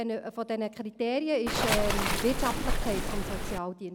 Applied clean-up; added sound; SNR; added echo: none; Waves, surf; -3 dB; none.